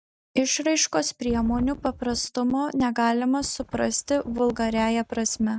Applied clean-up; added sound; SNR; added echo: neural mask model RNNoise.